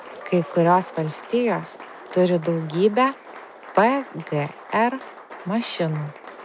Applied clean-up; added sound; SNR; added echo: none; Applause; 16 dB; none.